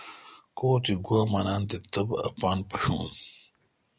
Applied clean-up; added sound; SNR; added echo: none; none; none; none.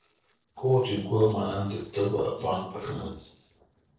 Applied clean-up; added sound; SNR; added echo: neural separator model SepFormer DNS4.